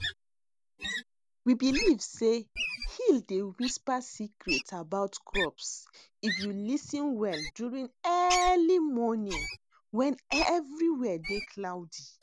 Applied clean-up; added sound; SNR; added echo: none; Wild animals; 9 dB; none.